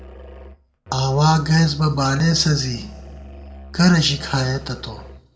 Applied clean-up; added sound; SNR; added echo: none; Musical instrument; 17 dB; reverberation time 0.6 s.